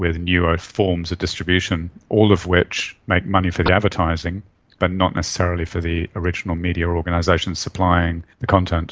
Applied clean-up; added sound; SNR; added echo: none; none; none; none.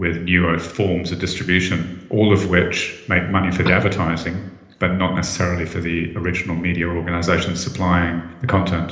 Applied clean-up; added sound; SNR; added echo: none; none; none; reverberation time 1.0 s.